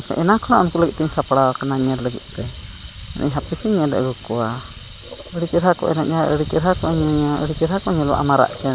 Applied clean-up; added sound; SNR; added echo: none; Sink (filling or washing) / Water tap, faucet; 15 dB; none.